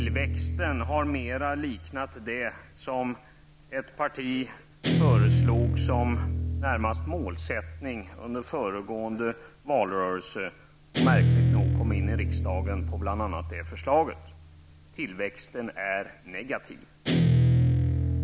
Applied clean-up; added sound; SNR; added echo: none; Guitar; -4 dB; none.